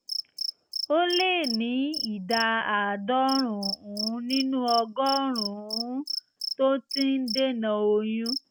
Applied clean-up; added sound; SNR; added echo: none; Cricket; 9 dB; none.